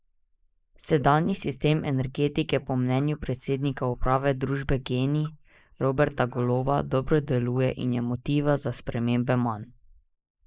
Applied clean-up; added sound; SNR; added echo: neural mask model Resemble Enhance denoiser.